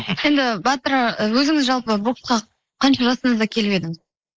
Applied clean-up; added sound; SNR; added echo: neural mask model Resemble Enhance denoiser.